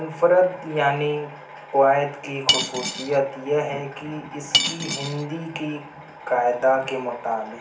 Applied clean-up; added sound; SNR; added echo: none; Cutlery, silverware / Dishes, pots, and pans; 0 dB; reverberation time 0.4 s.